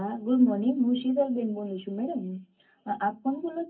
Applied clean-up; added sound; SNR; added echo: none; none; none; reverberation time 0.3 s.